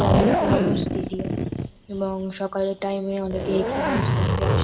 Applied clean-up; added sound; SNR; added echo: none; Zipper (clothing); -4 dB; reverberation time 0.5 s.